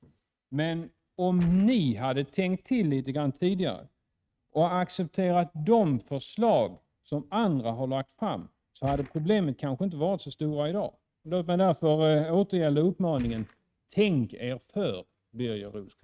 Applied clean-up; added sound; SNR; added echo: neural mask model RNNoise.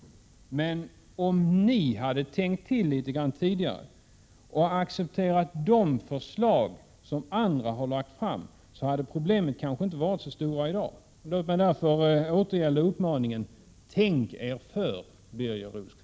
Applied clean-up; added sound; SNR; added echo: none; none; none; none.